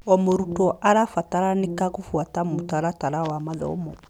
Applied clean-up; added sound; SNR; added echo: none; Brass instrument; 12 dB; none.